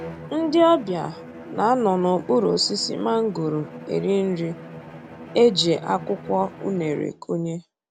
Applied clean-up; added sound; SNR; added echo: none; Bowed string instrument; 16 dB; none.